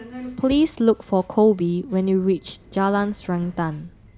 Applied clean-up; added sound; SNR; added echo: none; Writing + Subway, metro, underground; 20 dB; none.